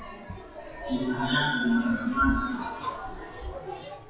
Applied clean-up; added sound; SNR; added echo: classical method WPE with log-MMSE.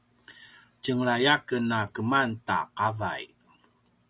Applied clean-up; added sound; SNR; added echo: none; none; none; none.